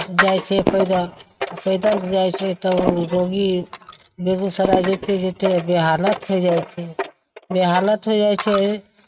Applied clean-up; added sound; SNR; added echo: neural mask model RNNoise.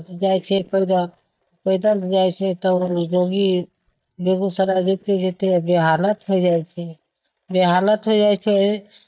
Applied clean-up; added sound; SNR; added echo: neural mask model DeepFilterNet 3.